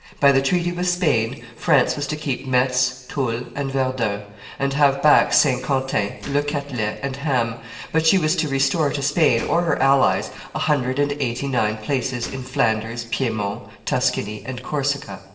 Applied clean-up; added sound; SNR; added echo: neural separator model SepFormer DNS4.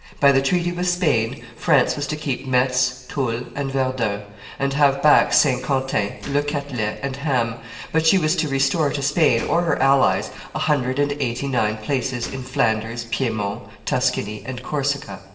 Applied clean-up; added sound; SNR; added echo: none; Gunshot, gunfire; 20 dB; reverberation time 0.9 s.